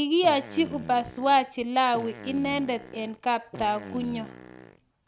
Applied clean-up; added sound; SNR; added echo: none; Fart; 15 dB; none.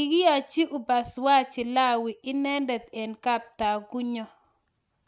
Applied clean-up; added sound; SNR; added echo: none; none; none; none.